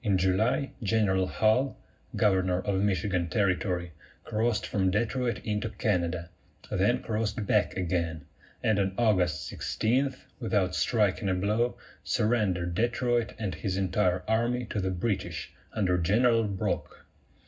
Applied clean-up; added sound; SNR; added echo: none; none; none; reverberation time 0.4 s.